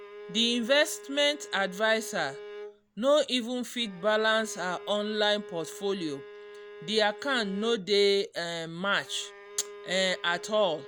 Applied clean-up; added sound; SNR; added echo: none; Bowed string instrument; 16 dB; none.